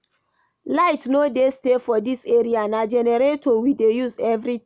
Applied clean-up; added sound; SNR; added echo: none; none; none; none.